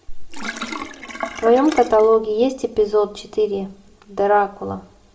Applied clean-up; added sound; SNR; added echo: none; Sink (filling or washing); 12 dB; reverberation time 0.4 s.